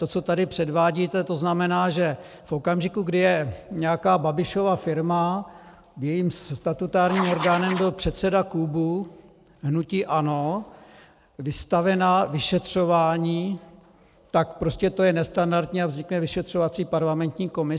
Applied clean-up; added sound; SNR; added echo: none; Writing; 8 dB; none.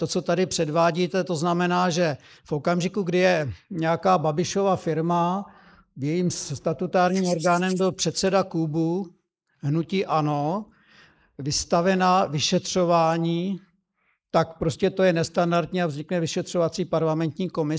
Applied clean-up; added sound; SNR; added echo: neural mask model Resemble Enhance denoiser.